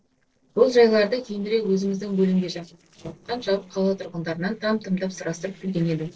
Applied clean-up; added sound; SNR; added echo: neural separator model SepFormer DNS4.